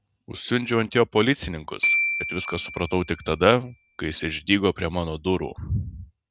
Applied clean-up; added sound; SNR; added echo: none; Glockenspiel; 6 dB; none.